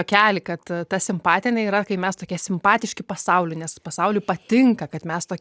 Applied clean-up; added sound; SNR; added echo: none; none; none; none.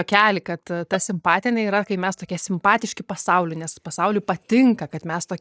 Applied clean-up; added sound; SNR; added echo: neural mask model DeepFilterNet 3.